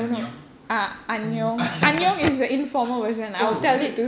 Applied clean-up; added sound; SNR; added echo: none; Crackle; 12 dB; none.